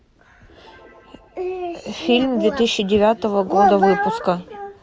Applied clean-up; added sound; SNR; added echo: none; none; none; none.